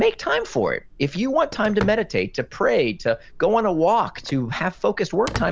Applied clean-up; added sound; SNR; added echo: none; Telephone; 15 dB; none.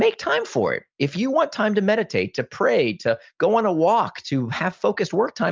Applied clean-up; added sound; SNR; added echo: none; none; none; none.